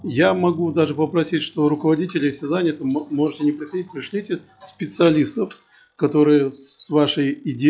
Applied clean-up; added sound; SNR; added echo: classical method log-MMSE.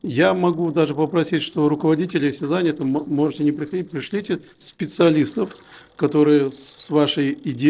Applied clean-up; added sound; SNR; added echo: neural separator model SepFormer DNS4.